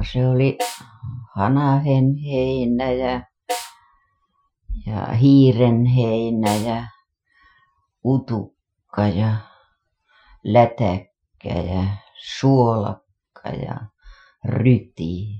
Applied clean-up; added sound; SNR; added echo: classical method Wiener filter.